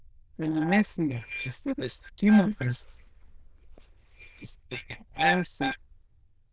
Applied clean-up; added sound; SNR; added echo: neural diffusion model UNIVERSE++.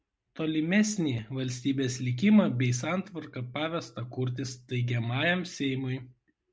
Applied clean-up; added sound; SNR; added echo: none; none; none; none.